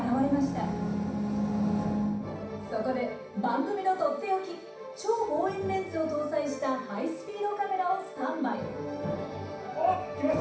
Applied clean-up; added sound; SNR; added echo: none; none; none; reverberation time 0.7 s.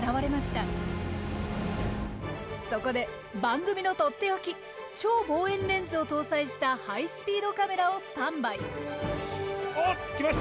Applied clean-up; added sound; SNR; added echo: none; none; none; none.